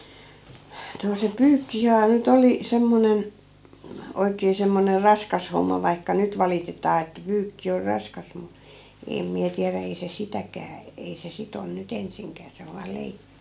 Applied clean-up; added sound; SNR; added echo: none; none; none; none.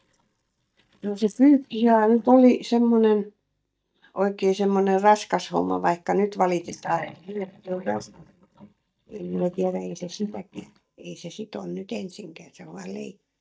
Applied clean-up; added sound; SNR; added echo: neural mask model DeepFilterNet 3.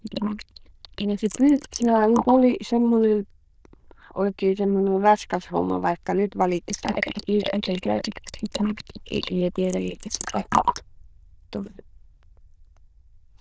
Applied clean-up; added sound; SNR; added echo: neural diffusion model UNIVERSE++.